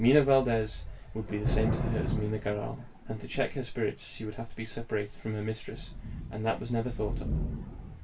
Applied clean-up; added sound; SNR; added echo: none; Thunder / Rain; 5 dB; reverberation time 0.2 s.